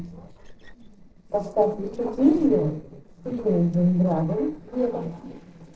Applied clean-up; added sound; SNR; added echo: neural separator model SepFormer DNS4.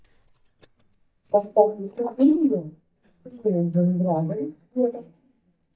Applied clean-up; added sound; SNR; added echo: neural mask model DeepFilterNet 3.